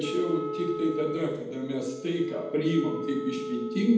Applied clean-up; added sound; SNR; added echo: none; Wind instrument, woodwind instrument; 7 dB; reverberation time 0.9 s.